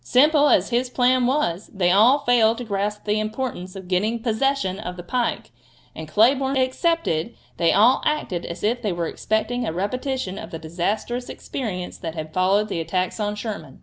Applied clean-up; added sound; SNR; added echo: none; none; none; none.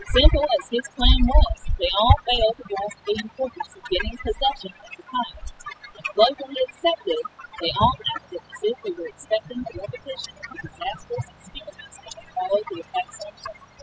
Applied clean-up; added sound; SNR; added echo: classical method spectral subtraction.